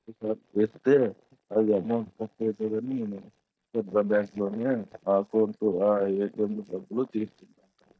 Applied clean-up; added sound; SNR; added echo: neural mask model DeepFilterNet 3.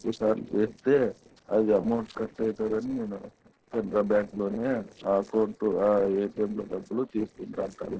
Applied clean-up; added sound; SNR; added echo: neural separator model SepFormer DNS4.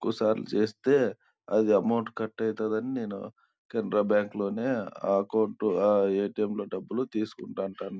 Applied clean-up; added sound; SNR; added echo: none; none; none; none.